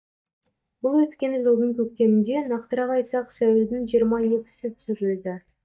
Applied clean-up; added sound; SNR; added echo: neural mask model DeepFilterNet 3.